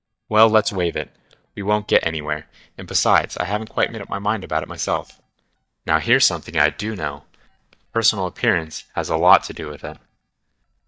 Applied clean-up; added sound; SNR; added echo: neural mask model DeepFilterNet 3.